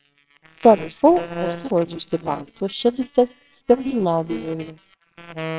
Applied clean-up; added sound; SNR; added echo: neural separator model SepFormer WHAMR!.